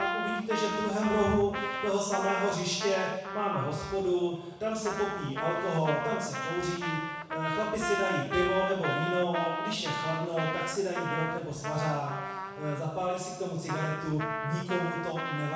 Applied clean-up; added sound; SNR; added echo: none; Trumpet; 4 dB; reverberation time 1.0 s.